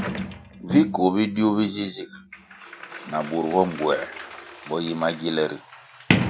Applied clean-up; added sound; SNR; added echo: none; Sliding door; 6 dB; none.